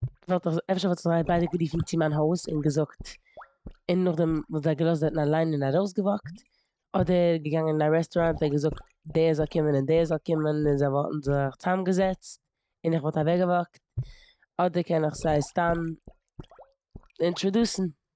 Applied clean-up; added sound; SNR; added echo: neural mask model RNNoise.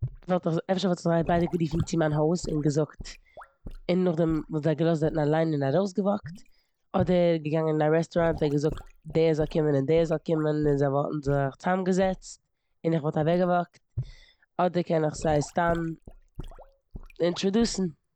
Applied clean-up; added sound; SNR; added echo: none; Sink (filling or washing) / Gurgling / Liquid; 16 dB; none.